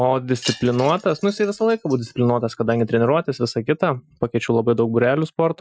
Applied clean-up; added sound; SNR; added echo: classical method Wiener filter.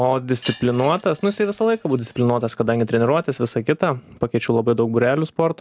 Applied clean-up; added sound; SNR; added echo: none; Wind chime; 19 dB; none.